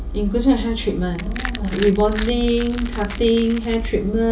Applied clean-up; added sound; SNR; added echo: none; Crushing; 12 dB; reverberation time 0.1 s.